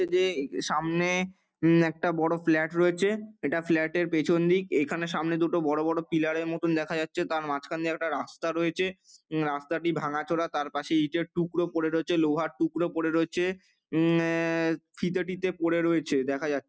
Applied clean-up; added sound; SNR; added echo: none; none; none; none.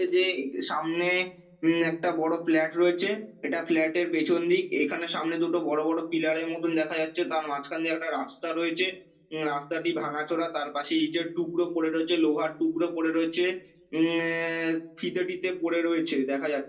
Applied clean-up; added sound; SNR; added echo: none; none; none; reverberation time 0.3 s.